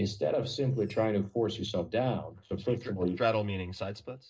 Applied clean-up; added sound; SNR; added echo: neural separator model SepFormer DNS4.